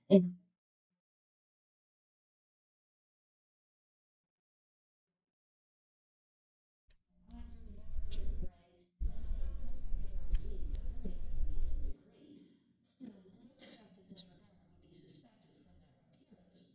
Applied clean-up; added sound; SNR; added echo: neural mask model DeepFilterNet 3.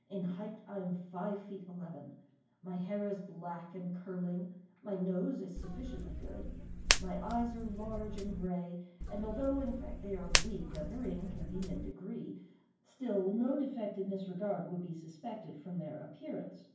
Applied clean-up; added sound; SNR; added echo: none; Hands; -2 dB; reverberation time 0.9 s.